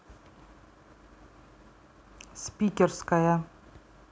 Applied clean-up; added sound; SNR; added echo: none; none; none; none.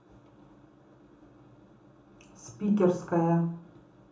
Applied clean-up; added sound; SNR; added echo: none; none; none; reverberation time 1.2 s.